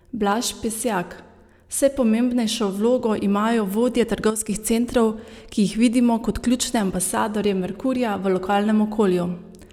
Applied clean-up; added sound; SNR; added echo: none; none; none; none.